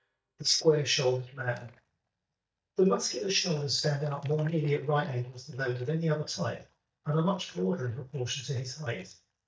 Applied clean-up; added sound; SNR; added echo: neural mask model DeepFilterNet 3.